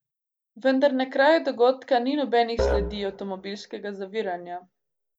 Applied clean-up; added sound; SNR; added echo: none; Musical instrument; 6 dB; none.